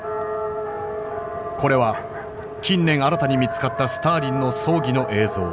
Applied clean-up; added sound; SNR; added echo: none; none; none; none.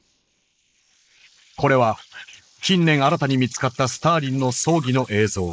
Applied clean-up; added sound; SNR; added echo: neural mask model Resemble Enhance denoiser.